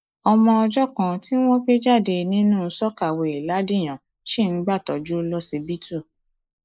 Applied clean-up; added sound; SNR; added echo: neural mask model Resemble Enhance denoiser.